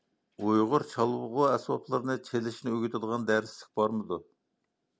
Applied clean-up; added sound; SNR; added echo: none; none; none; none.